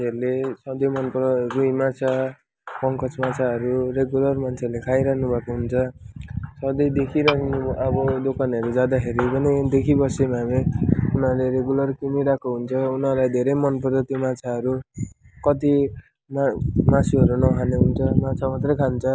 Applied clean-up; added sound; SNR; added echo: none; Tap / Glass; 5 dB; none.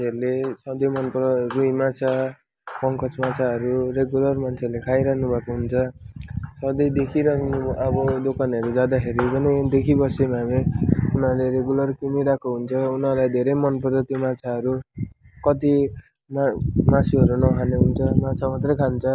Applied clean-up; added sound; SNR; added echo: none; none; none; none.